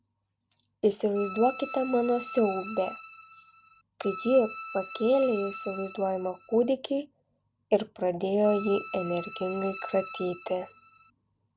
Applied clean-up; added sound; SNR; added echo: none; Bowed string instrument; 12 dB; none.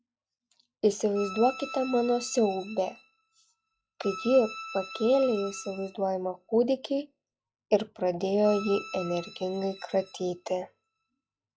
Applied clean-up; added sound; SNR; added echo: classical method log-MMSE.